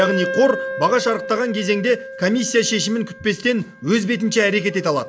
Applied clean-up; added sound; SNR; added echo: none; Wind instrument, woodwind instrument; 10 dB; none.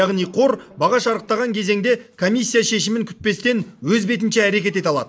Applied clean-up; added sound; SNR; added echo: none; none; none; none.